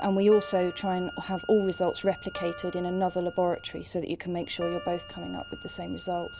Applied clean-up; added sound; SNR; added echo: none; Bowed string instrument + Piano; 14 dB; none.